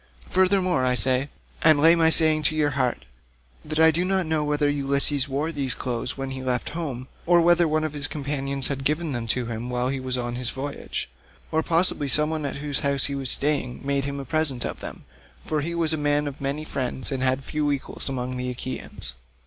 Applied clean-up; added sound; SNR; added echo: none; none; none; none.